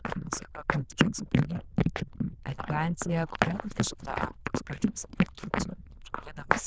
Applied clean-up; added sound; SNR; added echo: neural diffusion model UNIVERSE++.